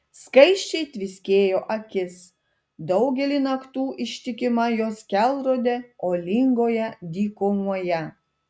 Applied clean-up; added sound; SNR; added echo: none; none; none; none.